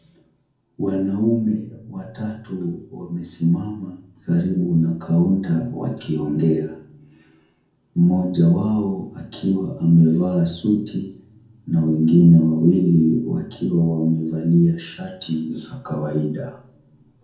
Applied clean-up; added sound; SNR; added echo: none; none; none; reverberation time 0.6 s.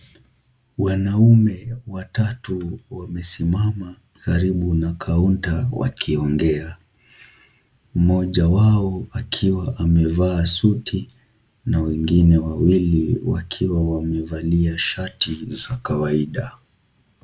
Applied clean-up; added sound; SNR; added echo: none; none; none; none.